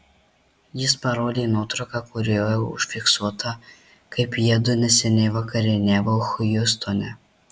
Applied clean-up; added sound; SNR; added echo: none; none; none; none.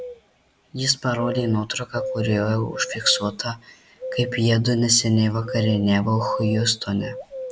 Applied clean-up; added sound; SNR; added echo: none; Bird vocalization, bird call, bird song; 11 dB; none.